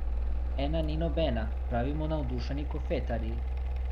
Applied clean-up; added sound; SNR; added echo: none; Mechanical fan; -4 dB; none.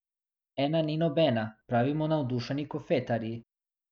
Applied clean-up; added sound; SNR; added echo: none; none; none; none.